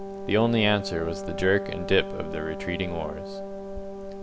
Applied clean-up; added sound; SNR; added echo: none; Wind instrument, woodwind instrument; 8 dB; none.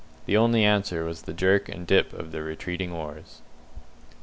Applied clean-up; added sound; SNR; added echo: none; none; none; none.